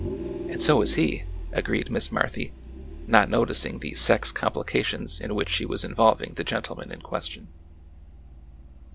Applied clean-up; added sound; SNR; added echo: none; Vehicle; 10 dB; none.